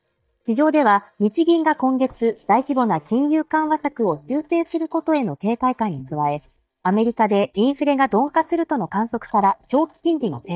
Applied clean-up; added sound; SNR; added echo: neural mask model DeepFilterNet 3.